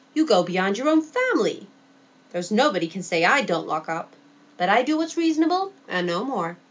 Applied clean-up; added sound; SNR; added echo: none; none; none; none.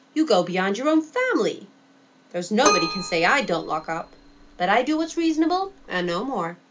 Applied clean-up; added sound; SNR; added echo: none; Keyboard (musical); 7 dB; none.